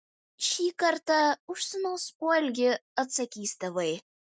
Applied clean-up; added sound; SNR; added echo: none; none; none; none.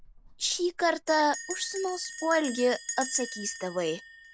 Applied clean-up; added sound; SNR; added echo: none; Bell; 11 dB; none.